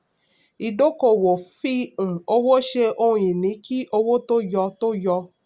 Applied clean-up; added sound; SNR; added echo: none; none; none; none.